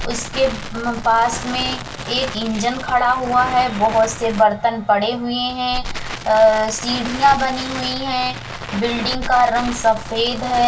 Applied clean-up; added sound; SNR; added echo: none; Crackle; 10 dB; reverberation time 0.2 s.